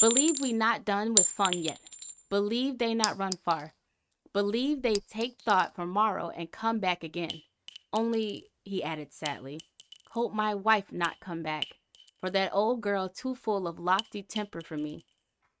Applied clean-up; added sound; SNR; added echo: neural mask model RNNoise.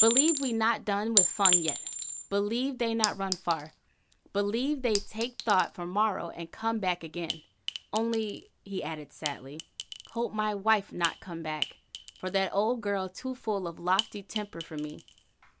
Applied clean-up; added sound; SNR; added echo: none; Chink, clink; 4 dB; none.